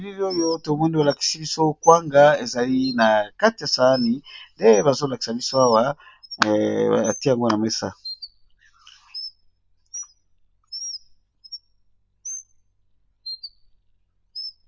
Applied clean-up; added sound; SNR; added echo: none; Bird; 17 dB; none.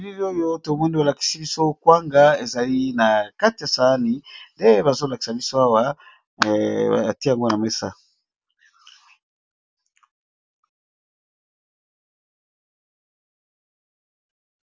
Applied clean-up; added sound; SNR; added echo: none; none; none; none.